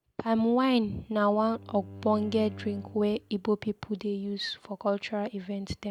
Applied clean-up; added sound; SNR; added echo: none; Bowed string instrument; 17 dB; none.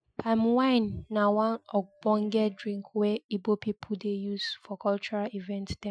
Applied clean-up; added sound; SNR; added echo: classical method Wiener filter.